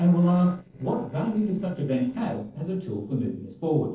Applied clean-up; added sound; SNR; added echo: neural separator model SepFormer DNS4.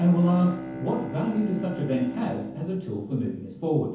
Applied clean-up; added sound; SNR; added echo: none; Bowed string instrument; 12 dB; reverberation time 0.7 s.